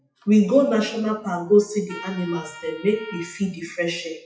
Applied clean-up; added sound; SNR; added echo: classical method WPE with log-MMSE.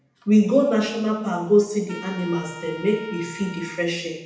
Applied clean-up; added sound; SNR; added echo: none; Trumpet; 19 dB; reverberation time 0.8 s.